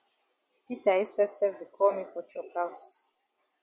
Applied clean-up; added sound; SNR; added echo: none; none; none; none.